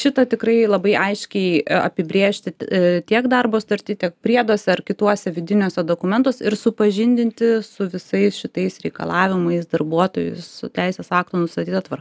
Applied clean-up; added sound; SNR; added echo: none; none; none; none.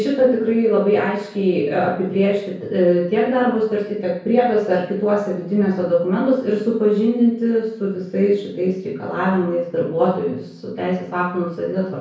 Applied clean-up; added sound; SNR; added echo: none; none; none; reverberation time 0.6 s.